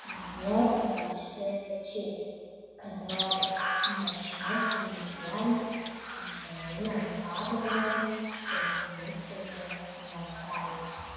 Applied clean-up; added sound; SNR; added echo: none; Chirp, tweet; -2 dB; reverberation time 1.8 s.